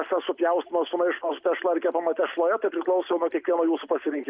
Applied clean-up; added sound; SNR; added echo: none; none; none; none.